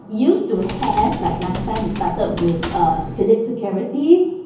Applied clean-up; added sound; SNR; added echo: none; Typing; 11 dB; reverberation time 0.7 s.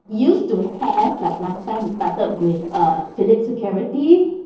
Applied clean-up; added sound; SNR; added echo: neural separator model SepFormer DNS4.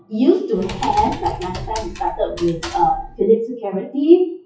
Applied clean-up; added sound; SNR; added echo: classical method WPE with log-MMSE.